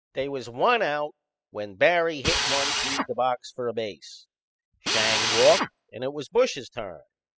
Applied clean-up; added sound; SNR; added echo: classical method spectral subtraction.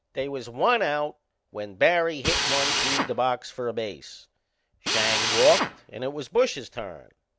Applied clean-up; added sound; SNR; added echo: none; Drill; 0 dB; none.